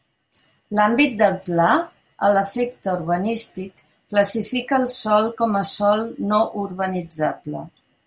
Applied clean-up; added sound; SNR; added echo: none; none; none; none.